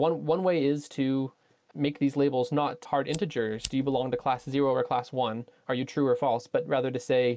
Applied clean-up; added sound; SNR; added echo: none; Fire; 18 dB; none.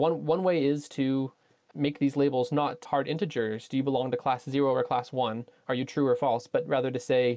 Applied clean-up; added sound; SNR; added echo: none; none; none; none.